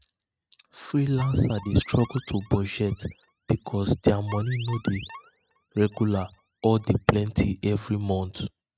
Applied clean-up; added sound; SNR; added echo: neural mask model RNNoise.